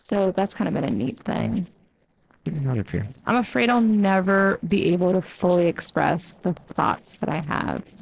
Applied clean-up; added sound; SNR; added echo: neural separator model SepFormer DNS4.